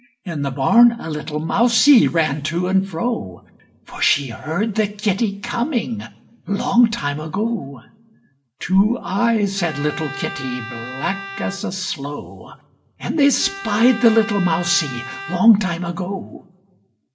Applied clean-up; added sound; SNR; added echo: none; Bowed string instrument; 13 dB; reverberation time 0.7 s.